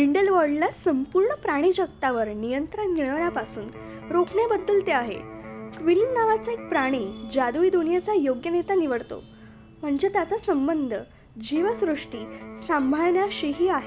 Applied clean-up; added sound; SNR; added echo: none; Electric guitar; 18 dB; none.